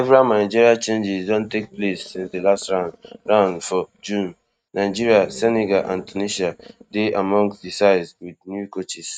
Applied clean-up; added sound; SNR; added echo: neural mask model RNNoise.